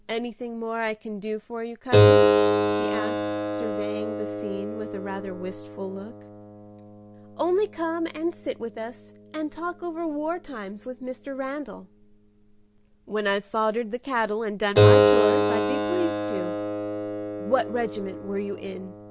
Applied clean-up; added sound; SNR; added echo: none; Keyboard (musical); -4 dB; none.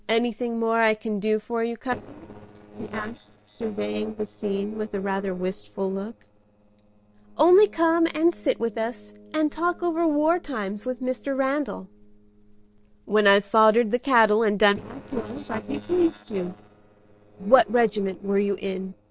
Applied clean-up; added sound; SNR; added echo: neural separator model SepFormer DNS4.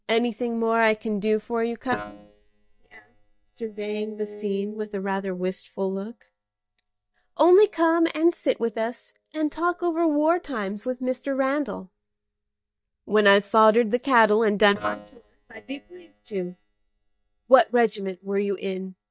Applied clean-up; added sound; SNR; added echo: neural mask model DeepFilterNet 3.